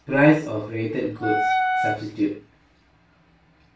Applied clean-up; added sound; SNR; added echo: none; Wind instrument, woodwind instrument; 0 dB; reverberation time 0.3 s.